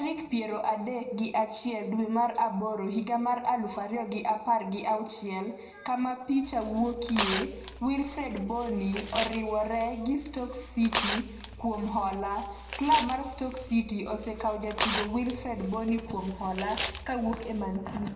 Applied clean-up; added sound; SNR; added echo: none; Tearing; 8 dB; reverberation time 0.8 s.